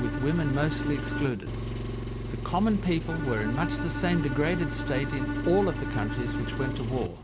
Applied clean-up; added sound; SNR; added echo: none; Engine + Bowed string instrument; 2 dB; none.